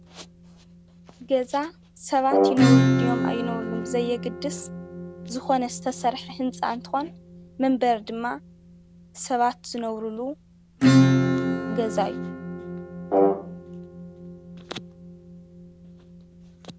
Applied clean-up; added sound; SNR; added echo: none; Brass instrument + Acoustic guitar / Strum; -3 dB; none.